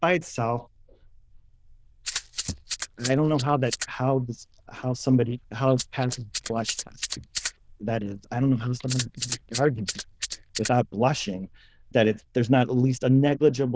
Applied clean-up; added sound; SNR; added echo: neural diffusion model UNIVERSE++.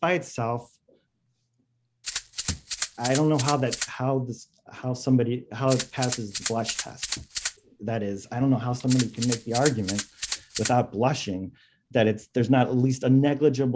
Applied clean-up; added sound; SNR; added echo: none; Rattle (instrument); 8 dB; none.